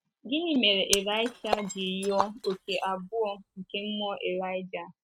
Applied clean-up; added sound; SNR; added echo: neural mask model RNNoise.